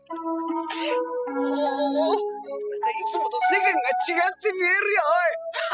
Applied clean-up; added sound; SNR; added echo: classical method spectral subtraction.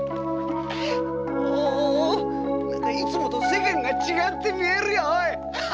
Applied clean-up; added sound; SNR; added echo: none; Piano; -1 dB; none.